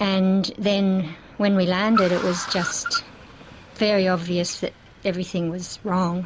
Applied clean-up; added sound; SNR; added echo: none; Car; 12 dB; none.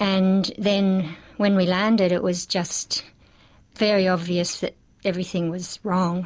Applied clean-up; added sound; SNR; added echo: none; none; none; none.